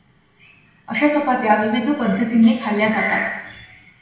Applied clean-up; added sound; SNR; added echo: none; none; none; reverberation time 1.0 s.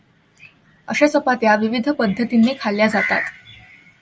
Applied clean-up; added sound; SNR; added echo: none; none; none; none.